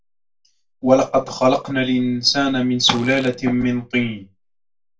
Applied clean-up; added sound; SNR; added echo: none; Fart; 20 dB; reverberation time 0.2 s.